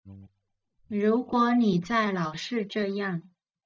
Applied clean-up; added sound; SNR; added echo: neural mask model DeepFilterNet 3.